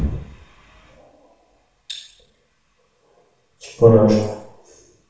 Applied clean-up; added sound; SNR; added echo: none; none; none; reverberation time 0.7 s.